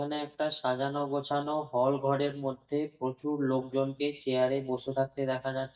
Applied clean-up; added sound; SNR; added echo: neural mask model DeepFilterNet 3.